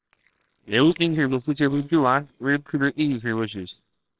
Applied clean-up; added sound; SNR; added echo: neural separator model SepFormer WHAMR!.